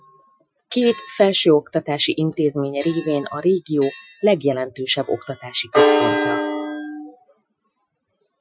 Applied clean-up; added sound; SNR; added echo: classical method Wiener filter.